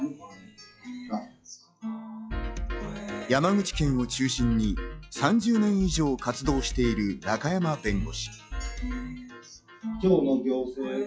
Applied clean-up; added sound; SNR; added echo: classical method log-MMSE.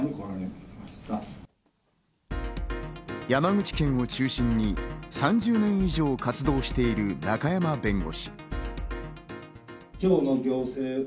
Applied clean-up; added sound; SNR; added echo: none; none; none; none.